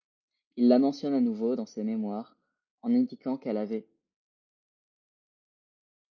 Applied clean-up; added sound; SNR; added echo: none; none; none; none.